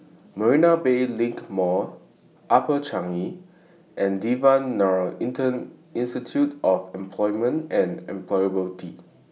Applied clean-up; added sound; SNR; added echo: none; none; none; none.